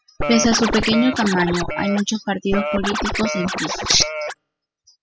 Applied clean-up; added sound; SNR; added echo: classical method spectral subtraction.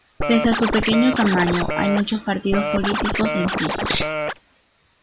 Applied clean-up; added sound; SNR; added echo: none; Scratching (performance technique); 3 dB; none.